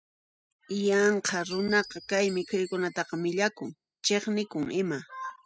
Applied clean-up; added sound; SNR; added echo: classical method spectral subtraction.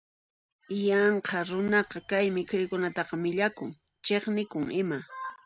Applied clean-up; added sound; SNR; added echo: none; Glass; 18 dB; none.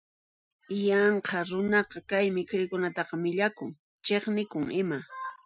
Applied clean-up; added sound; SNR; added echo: classical method Wiener filter.